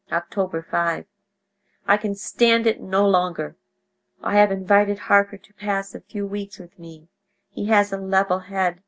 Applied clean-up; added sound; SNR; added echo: none; none; none; none.